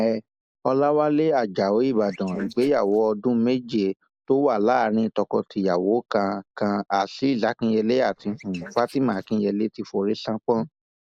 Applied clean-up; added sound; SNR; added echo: neural mask model Resemble Enhance denoiser.